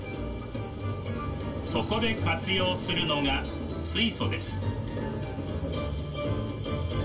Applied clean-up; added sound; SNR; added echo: none; Bowed string instrument; 13 dB; reverberation time 0.2 s.